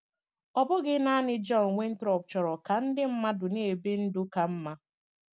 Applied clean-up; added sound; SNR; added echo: none; none; none; none.